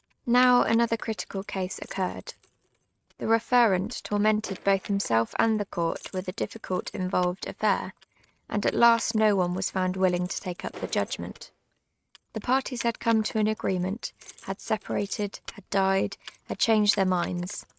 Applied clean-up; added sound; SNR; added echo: neural mask model RNNoise.